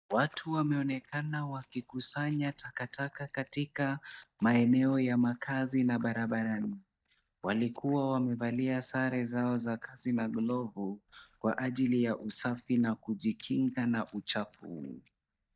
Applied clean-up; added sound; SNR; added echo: neural mask model DeepFilterNet 3.